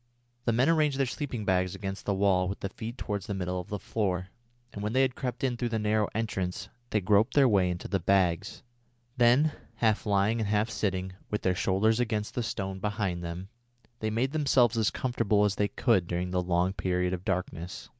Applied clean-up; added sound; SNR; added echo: none; none; none; none.